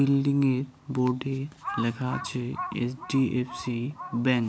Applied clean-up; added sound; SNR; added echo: none; Crow; 14 dB; none.